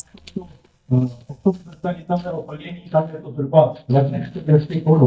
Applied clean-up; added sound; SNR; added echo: neural mask model DeepFilterNet 3.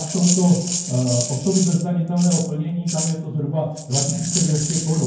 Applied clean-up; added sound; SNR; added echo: none; Rattle (instrument); 7 dB; reverberation time 0.9 s.